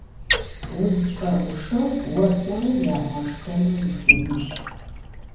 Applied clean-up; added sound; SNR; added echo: none; Sink (filling or washing) / Water; 2 dB; reverberation time 0.9 s.